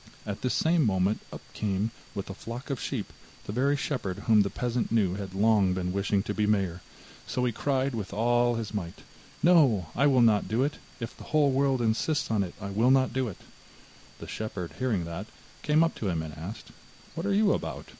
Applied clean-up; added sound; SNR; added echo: none; none; none; none.